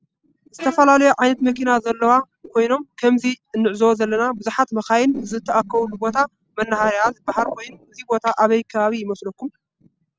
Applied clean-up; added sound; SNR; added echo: neural separator model SepFormer DNS4.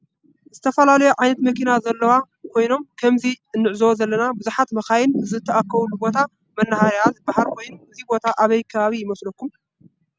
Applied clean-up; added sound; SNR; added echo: none; none; none; none.